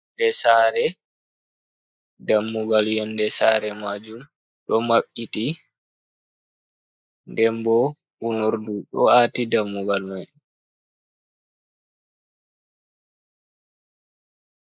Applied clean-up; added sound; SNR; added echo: neural mask model Resemble Enhance denoiser.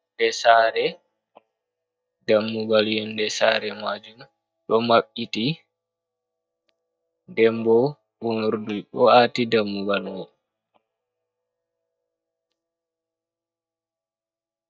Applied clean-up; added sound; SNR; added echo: neural mask model DeepFilterNet 3.